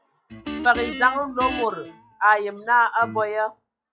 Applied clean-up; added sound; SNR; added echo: classical method log-MMSE.